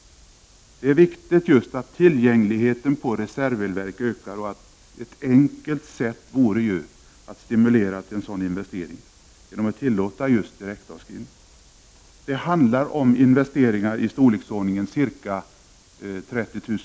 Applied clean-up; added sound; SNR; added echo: none; none; none; none.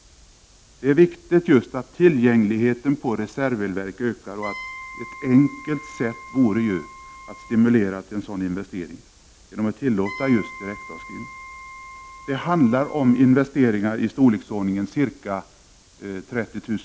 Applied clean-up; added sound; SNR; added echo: none; Wind instrument, woodwind instrument; 17 dB; none.